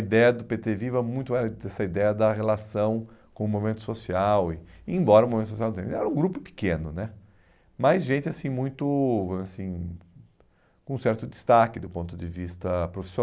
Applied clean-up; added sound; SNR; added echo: none; none; none; none.